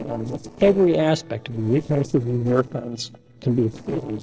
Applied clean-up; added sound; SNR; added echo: neural separator model SepFormer DNS4.